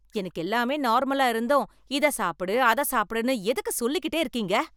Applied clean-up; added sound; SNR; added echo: none; none; none; none.